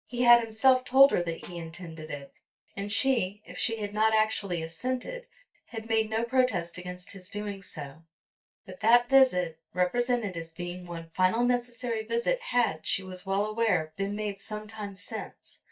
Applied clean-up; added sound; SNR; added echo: neural mask model DeepFilterNet 3.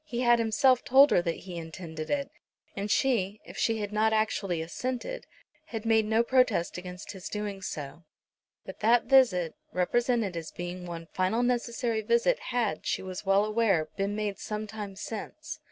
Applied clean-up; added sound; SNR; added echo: none; none; none; none.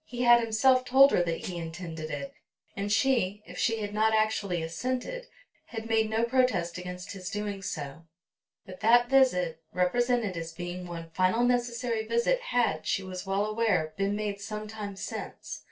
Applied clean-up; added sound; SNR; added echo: neural separator model SepFormer DNS4.